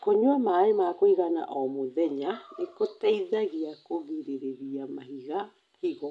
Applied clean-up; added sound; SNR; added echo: none; none; none; none.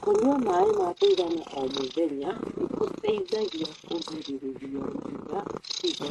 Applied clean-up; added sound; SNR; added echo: neural mask model RNNoise.